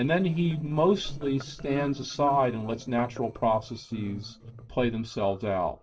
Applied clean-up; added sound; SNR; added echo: neural separator model SepFormer DNS4.